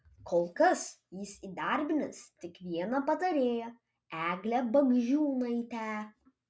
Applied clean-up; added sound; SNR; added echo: none; none; none; none.